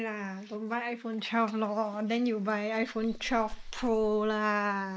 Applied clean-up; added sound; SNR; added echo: neural mask model Resemble Enhance denoiser.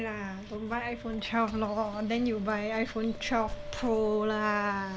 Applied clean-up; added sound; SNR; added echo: none; Dog; 15 dB; none.